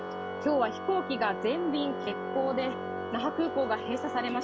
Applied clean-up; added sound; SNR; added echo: none; Organ; 4 dB; none.